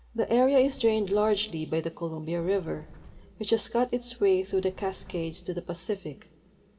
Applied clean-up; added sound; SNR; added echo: none; Sliding door; 20 dB; reverberation time 1.7 s.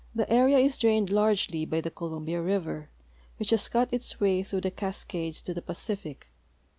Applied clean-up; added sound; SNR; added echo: none; none; none; none.